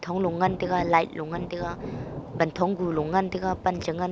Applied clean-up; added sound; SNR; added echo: none; Thunder / Rain; 10 dB; none.